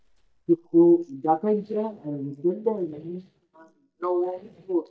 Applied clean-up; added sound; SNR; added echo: neural mask model DeepFilterNet 3.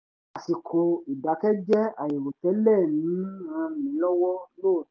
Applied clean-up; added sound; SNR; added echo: none; none; none; none.